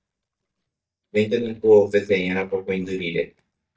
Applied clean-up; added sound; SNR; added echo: neural mask model DeepFilterNet 3.